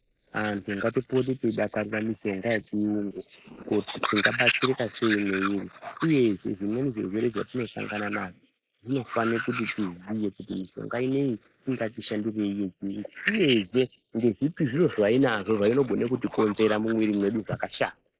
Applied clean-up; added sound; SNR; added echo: neural mask model Resemble Enhance denoiser.